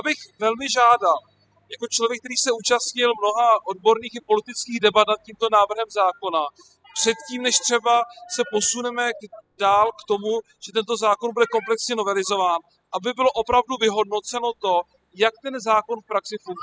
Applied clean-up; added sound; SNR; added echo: classical method spectral subtraction.